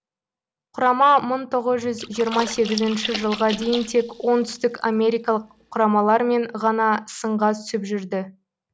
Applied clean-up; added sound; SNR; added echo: none; Splash, splatter; 13 dB; none.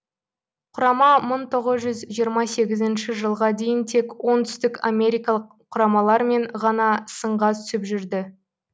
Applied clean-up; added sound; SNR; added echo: none; none; none; none.